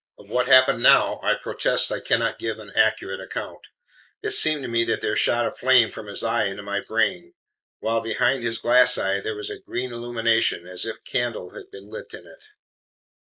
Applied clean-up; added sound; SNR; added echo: neural mask model Resemble Enhance denoiser.